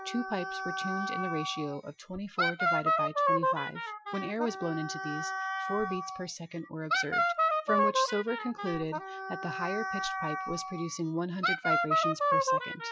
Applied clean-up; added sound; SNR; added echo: classical method Wiener filter.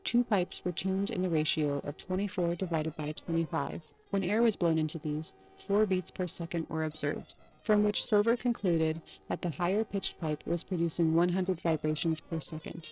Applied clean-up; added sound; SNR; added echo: neural separator model SepFormer DNS4.